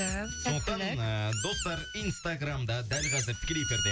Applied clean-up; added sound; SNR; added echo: none; Squeak; 5 dB; none.